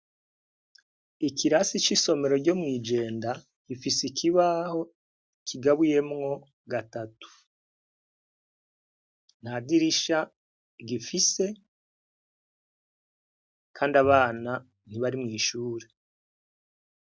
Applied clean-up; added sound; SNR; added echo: none; Bowed string instrument; 16 dB; none.